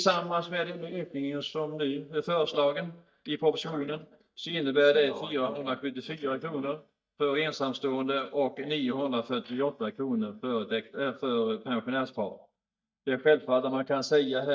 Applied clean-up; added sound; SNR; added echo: neural mask model DeepFilterNet 3.